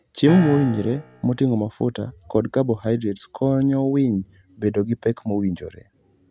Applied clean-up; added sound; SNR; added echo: none; Piano; 12 dB; none.